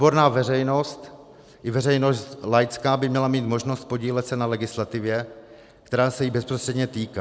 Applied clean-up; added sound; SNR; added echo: none; none; none; none.